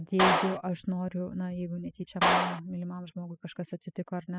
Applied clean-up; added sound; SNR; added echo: classical method spectral subtraction.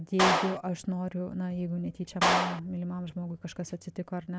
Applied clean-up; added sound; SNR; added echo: none; Clapping; -1 dB; none.